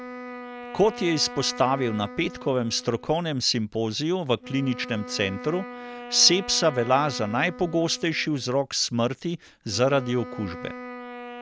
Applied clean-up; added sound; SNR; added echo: none; Wind instrument, woodwind instrument; 14 dB; none.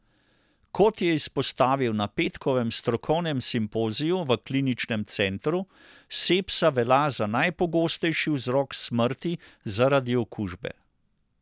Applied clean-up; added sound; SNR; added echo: none; none; none; none.